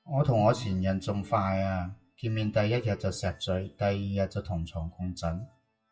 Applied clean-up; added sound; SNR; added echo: classical method WPE with log-MMSE.